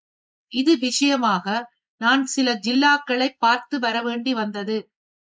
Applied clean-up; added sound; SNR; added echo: neural mask model Resemble Enhance denoiser.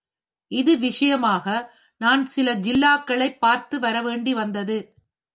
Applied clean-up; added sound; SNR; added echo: none; none; none; none.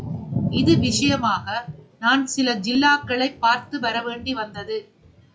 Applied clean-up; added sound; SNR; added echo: classical method log-MMSE.